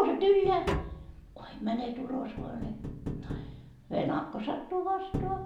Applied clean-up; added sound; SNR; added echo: none; Tap; 8 dB; none.